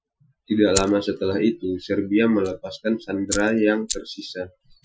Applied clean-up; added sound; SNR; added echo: classical method Wiener filter.